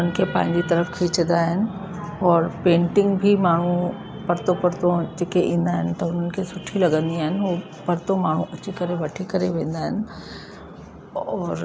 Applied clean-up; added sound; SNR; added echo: none; none; none; none.